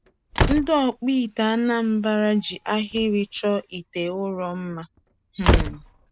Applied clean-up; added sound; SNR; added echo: none; Slam; 4 dB; none.